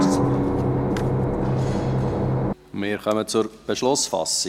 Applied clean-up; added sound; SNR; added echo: none; Engine / Boat, Water vehicle + Drum; -3 dB; none.